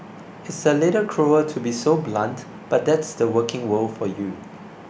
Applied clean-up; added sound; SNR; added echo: none; none; none; none.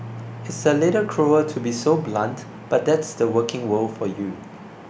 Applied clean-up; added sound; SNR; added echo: none; Piano; 18 dB; none.